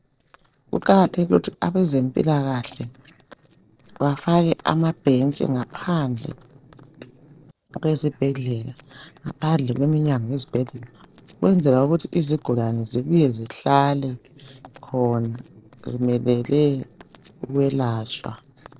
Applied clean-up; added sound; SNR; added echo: neural separator model SepFormer DNS4.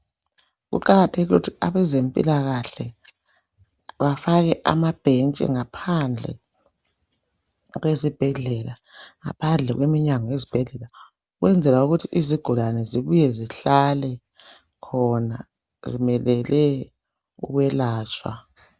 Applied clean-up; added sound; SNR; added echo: none; none; none; none.